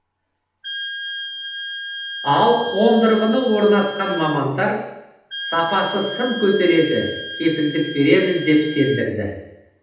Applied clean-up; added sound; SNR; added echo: none; Wind instrument, woodwind instrument; 11 dB; reverberation time 0.8 s.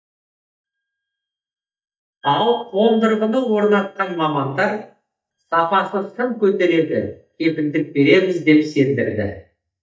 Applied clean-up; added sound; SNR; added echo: neural mask model DeepFilterNet 3.